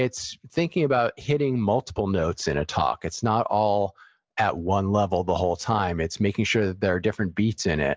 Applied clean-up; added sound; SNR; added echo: none; none; none; none.